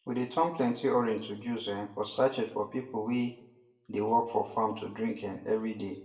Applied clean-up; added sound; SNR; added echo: none; none; none; reverberation time 0.6 s.